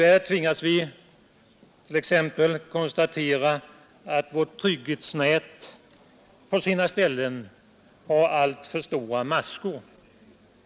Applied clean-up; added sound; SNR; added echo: none; none; none; none.